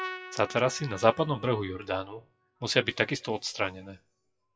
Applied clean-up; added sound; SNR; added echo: classical method WPE with log-MMSE.